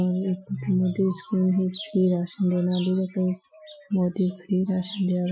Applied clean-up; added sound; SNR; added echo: classical method Wiener filter.